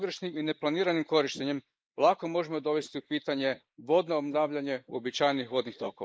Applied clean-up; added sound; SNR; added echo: neural mask model Resemble Enhance denoiser.